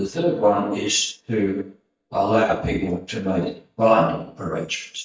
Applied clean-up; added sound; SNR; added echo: neural mask model DeepFilterNet 3.